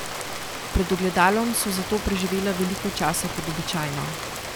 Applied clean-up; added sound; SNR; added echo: none; Rain; 6 dB; none.